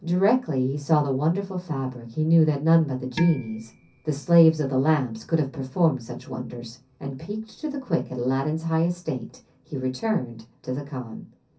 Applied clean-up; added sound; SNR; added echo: none; Dishes, pots, and pans; 13 dB; reverberation time 0.3 s.